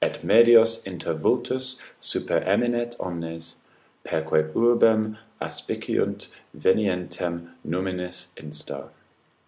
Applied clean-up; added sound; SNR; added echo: none; none; none; none.